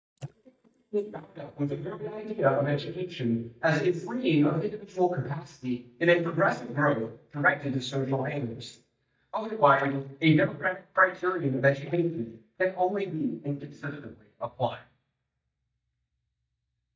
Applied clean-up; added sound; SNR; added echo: neural mask model DeepFilterNet 3.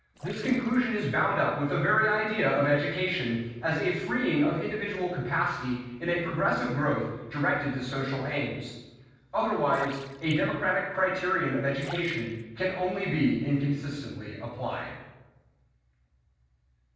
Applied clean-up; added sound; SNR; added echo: neural separator model SepFormer DNS4.